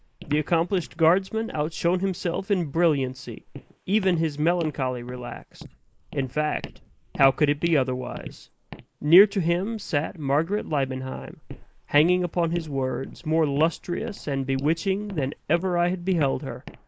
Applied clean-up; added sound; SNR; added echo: neural mask model Resemble Enhance denoiser.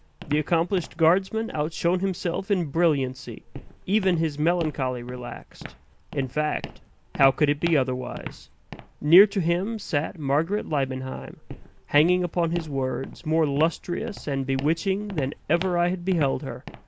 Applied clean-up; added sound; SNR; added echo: none; Walk, footsteps; 16 dB; none.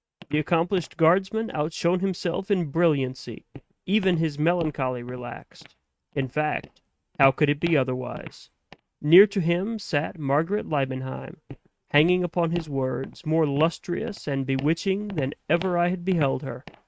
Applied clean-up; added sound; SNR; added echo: neural mask model RNNoise.